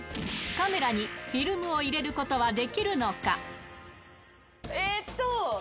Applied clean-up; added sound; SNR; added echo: none; none; none; none.